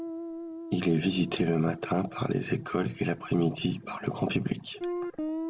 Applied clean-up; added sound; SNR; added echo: none; Guitar; 10 dB; none.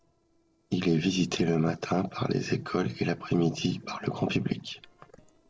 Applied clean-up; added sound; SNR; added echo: neural separator model SepFormer DNS4.